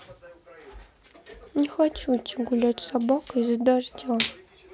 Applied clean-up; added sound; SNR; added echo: none; none; none; none.